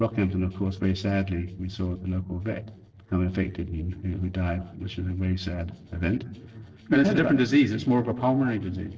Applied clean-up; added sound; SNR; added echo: neural separator model SepFormer DNS4.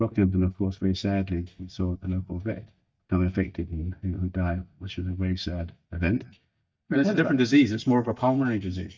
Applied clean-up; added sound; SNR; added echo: neural mask model DeepFilterNet 3.